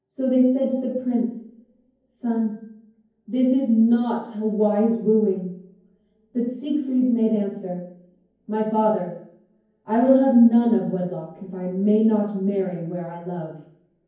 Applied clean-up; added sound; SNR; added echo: none; none; none; reverberation time 0.9 s.